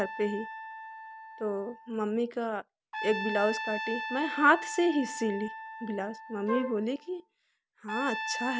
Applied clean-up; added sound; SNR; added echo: none; Wind instrument, woodwind instrument + Trumpet; 7 dB; none.